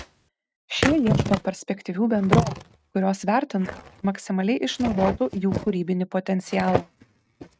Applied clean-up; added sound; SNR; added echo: neural mask model RNNoise.